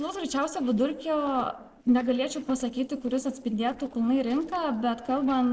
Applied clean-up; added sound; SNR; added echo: neural separator model SepFormer DNS4.